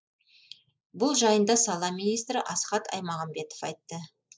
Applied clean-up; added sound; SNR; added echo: neural mask model Resemble Enhance denoiser.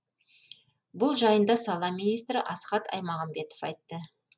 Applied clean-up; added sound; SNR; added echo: none; none; none; none.